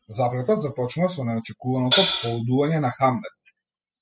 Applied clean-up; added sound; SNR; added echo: classical method spectral subtraction.